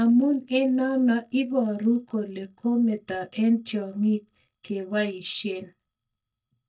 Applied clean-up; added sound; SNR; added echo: neural mask model DeepFilterNet 3.